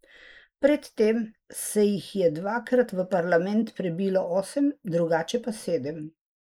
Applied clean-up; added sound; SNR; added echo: neural mask model Resemble Enhance denoiser.